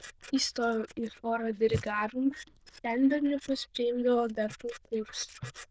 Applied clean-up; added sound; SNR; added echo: neural diffusion model UNIVERSE++.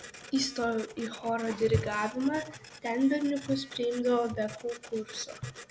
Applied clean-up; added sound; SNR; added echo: none; Printer; 17 dB; none.